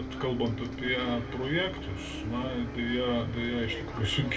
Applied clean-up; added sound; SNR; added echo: none; Bus; 7 dB; reverberation time 1.5 s.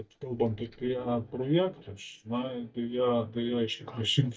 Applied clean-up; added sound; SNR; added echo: neural mask model DeepFilterNet 3.